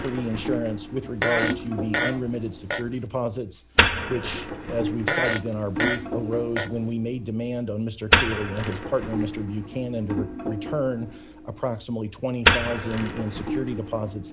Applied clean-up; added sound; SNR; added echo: none; Fart + Wood; -1 dB; none.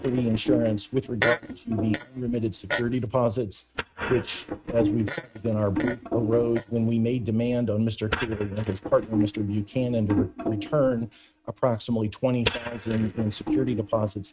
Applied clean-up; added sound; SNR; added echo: neural mask model RNNoise.